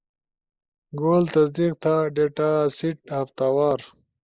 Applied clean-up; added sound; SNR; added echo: neural mask model Resemble Enhance denoiser.